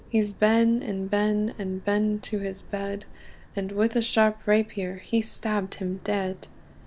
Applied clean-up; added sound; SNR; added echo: none; Aircraft; 20 dB; none.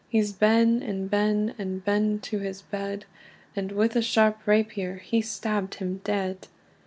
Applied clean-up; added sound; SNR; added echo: none; none; none; none.